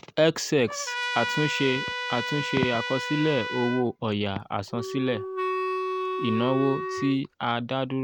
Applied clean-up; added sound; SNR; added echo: none; Trumpet + Wind instrument, woodwind instrument; 4 dB; none.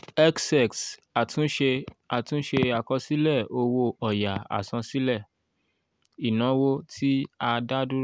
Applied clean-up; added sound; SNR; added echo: none; none; none; none.